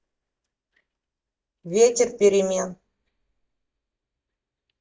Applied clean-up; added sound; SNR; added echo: neural mask model DeepFilterNet 3.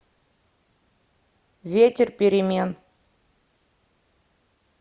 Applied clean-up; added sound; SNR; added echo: none; none; none; none.